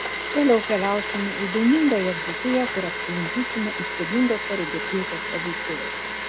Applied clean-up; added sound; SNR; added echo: none; Domestic sounds, home sounds; 3 dB; none.